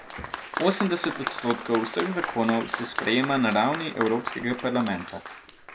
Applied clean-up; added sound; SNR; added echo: none; Applause + Tambourine; 8 dB; none.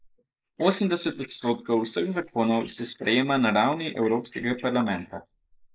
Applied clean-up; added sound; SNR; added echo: neural mask model Resemble Enhance denoiser.